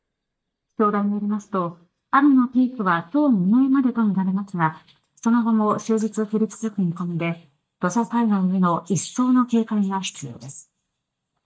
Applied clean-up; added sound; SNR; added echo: neural mask model DeepFilterNet 3.